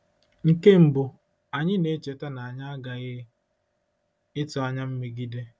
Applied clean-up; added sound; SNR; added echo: none; none; none; none.